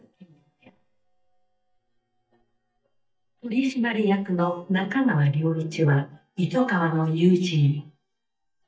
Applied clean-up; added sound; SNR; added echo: neural mask model DeepFilterNet 3.